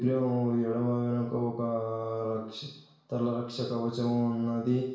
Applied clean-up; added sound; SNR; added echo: none; none; none; reverberation time 0.7 s.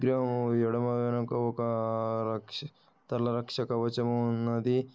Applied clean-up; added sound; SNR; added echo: none; none; none; none.